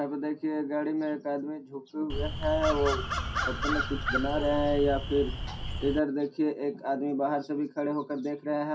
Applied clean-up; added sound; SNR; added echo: none; Crow; 2 dB; reverberation time 0.3 s.